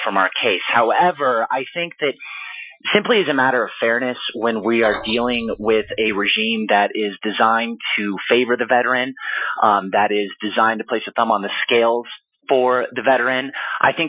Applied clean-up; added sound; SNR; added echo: classical method Wiener filter.